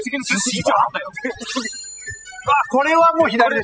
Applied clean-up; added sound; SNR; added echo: classical method spectral subtraction.